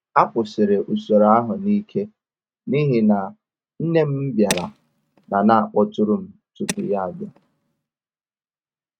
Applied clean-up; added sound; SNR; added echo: neural mask model RNNoise.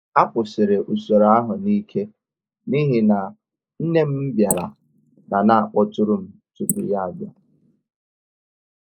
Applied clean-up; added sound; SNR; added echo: neural mask model Resemble Enhance denoiser.